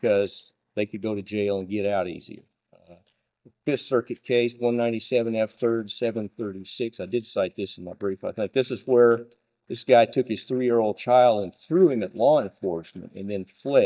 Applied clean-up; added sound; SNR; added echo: neural mask model DeepFilterNet 3.